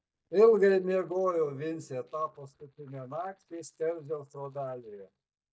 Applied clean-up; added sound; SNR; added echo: neural mask model DeepFilterNet 3.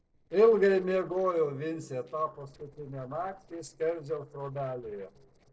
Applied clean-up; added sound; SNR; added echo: neural separator model SepFormer DNS4.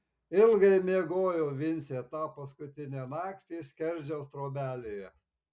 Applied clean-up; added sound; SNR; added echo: none; none; none; none.